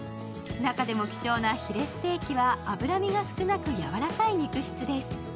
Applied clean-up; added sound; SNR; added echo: none; none; none; none.